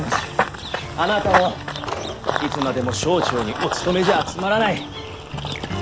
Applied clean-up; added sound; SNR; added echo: none; Run / Bird vocalization, bird call, bird song; 3 dB; none.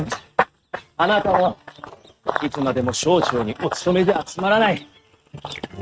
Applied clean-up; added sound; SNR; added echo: neural mask model RNNoise.